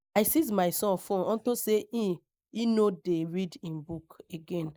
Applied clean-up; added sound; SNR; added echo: neural mask model Resemble Enhance denoiser.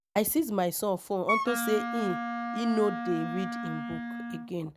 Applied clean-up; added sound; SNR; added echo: none; Wind instrument, woodwind instrument; 3 dB; none.